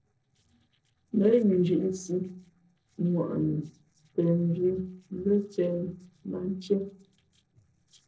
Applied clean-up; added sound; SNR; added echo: neural separator model SepFormer DNS4.